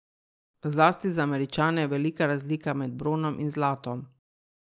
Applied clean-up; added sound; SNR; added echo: none; none; none; none.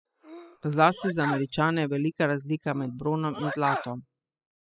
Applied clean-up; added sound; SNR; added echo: classical method spectral subtraction.